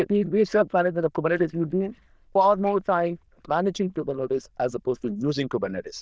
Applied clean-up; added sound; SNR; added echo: neural diffusion model UNIVERSE++.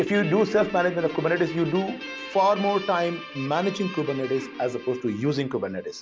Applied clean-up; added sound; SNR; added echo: none; Guitar; 13 dB; none.